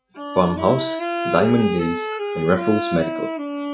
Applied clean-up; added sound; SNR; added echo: classical method Wiener filter.